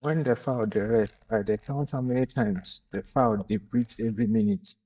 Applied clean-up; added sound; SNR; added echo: neural mask model DeepFilterNet 3.